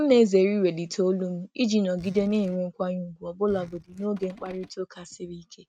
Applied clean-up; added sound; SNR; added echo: neural mask model RNNoise.